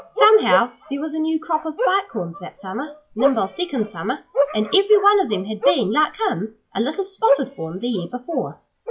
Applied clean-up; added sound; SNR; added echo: classical method log-MMSE.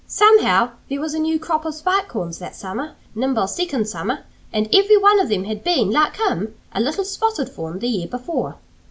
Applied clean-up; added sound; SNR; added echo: none; none; none; none.